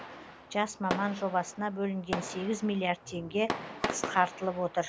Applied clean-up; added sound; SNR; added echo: none; Fireworks; 7 dB; none.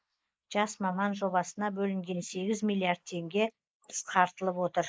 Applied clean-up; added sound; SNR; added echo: neural mask model Resemble Enhance denoiser.